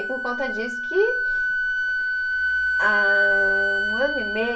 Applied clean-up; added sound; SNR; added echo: none; Wind instrument, woodwind instrument; -5 dB; reverberation time 0.2 s.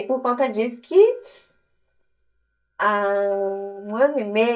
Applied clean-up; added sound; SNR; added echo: neural mask model DeepFilterNet 3.